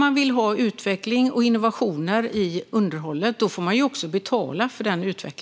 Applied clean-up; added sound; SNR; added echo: none; none; none; none.